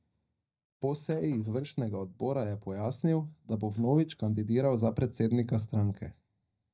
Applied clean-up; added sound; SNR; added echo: neural mask model DeepFilterNet 3.